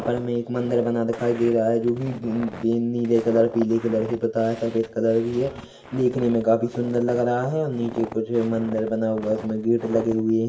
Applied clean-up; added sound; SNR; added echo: none; Walk, footsteps; 16 dB; reverberation time 0.6 s.